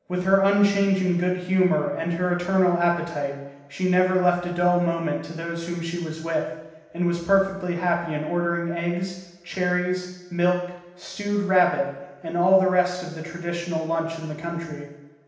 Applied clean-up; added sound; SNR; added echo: none; none; none; reverberation time 0.9 s.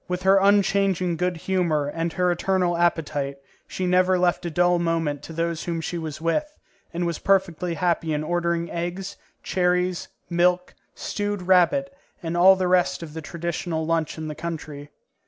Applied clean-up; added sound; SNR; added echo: none; none; none; none.